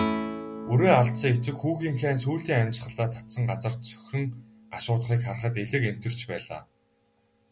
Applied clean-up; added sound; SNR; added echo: none; Guitar; 11 dB; none.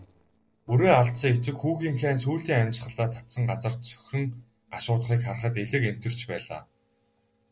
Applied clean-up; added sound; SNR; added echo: neural separator model SepFormer DNS4.